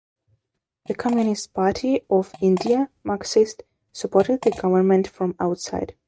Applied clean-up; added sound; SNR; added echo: neural mask model RNNoise.